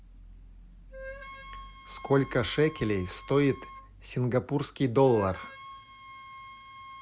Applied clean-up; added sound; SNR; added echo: none; Wind instrument, woodwind instrument; 17 dB; none.